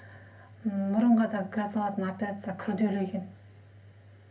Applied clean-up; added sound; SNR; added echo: none; none; none; reverberation time 0.3 s.